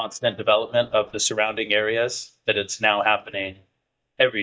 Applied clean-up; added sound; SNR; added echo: neural mask model DeepFilterNet 3.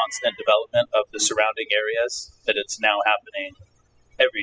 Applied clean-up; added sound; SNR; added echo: classical method spectral subtraction.